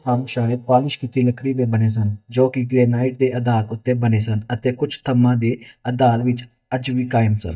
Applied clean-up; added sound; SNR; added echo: neural mask model DeepFilterNet 3.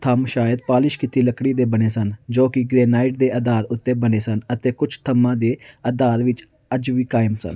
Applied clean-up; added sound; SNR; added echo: none; none; none; none.